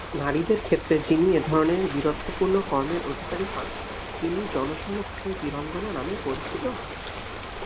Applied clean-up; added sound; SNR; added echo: none; Ocean; 7 dB; none.